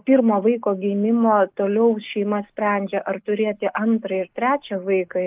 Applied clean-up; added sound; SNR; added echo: neural mask model Resemble Enhance denoiser.